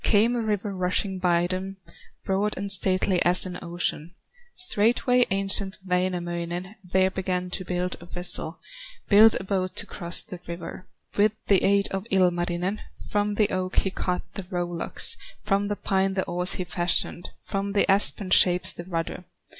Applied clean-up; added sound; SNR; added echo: none; none; none; none.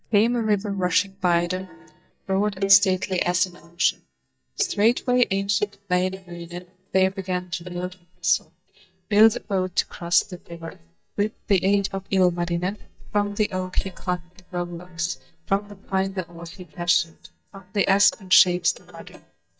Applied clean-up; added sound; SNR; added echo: neural mask model DeepFilterNet 3.